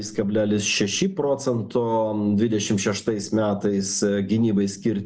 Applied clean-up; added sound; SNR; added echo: neural mask model Resemble Enhance denoiser.